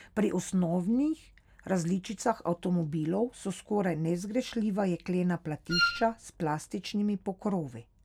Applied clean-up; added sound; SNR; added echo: none; Wind instrument, woodwind instrument; 0 dB; none.